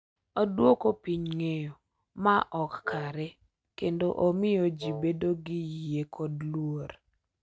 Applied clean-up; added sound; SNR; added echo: neural mask model RNNoise.